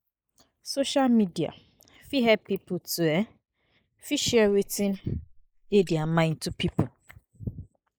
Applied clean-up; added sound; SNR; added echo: neural mask model Resemble Enhance denoiser.